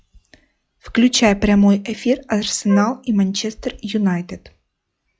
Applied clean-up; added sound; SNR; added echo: classical method log-MMSE.